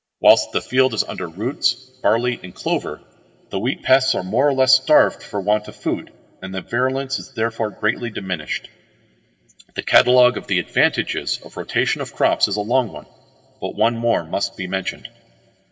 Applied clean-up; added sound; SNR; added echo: none; none; none; reverberation time 1.2 s.